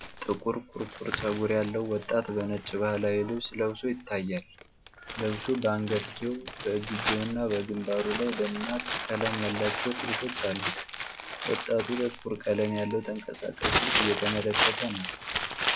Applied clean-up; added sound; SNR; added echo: none; Crumpling, crinkling; 2 dB; none.